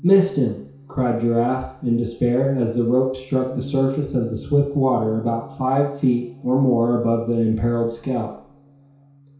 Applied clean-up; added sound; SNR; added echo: none; Bass guitar; 20 dB; reverberation time 0.6 s.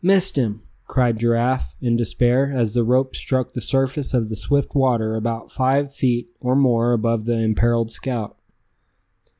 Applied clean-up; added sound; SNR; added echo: none; none; none; none.